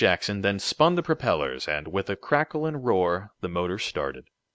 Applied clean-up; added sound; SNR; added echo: none; none; none; none.